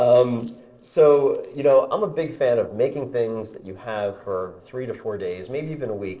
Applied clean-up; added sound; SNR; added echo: neural separator model SepFormer DNS4.